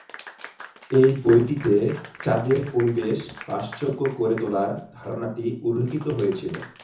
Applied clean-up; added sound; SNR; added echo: none; Applause / Clapping; 19 dB; reverberation time 0.5 s.